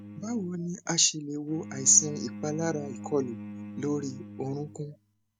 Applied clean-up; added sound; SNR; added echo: none; Bowed string instrument; 12 dB; none.